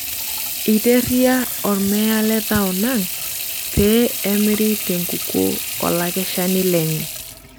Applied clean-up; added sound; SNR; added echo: none; Sink (filling or washing) / Water tap, faucet; 6 dB; none.